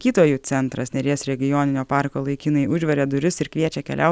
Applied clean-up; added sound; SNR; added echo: none; none; none; none.